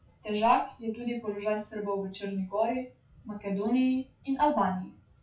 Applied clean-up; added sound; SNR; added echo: classical method WPE with log-MMSE.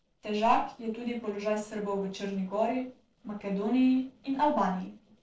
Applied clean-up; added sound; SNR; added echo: neural separator model SepFormer DNS4.